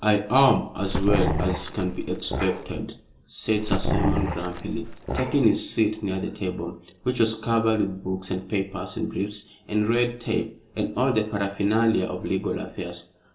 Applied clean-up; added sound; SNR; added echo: none; Growling; 2 dB; reverberation time 0.4 s.